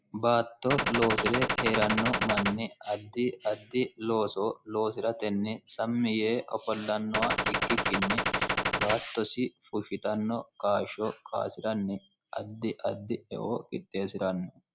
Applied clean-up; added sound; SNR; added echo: none; Gunshot, gunfire; -2 dB; none.